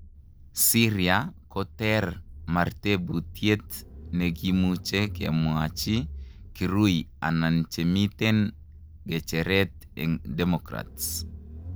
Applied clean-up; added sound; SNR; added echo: none; Engine / Car; 15 dB; none.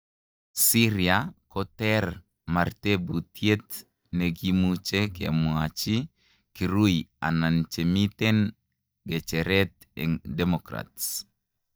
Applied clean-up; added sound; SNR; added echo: neural mask model DeepFilterNet 3.